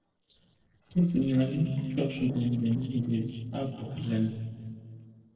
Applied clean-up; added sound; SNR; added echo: neural separator model SepFormer DNS4.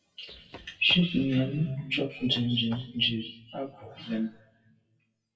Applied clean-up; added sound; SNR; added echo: classical method WPE with log-MMSE.